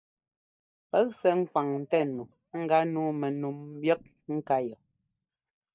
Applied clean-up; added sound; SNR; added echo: neural mask model DeepFilterNet 3.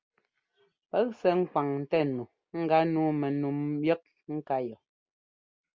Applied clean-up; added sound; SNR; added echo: none; none; none; none.